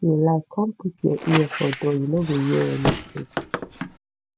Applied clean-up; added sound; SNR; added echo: none; Squeak; 6 dB; none.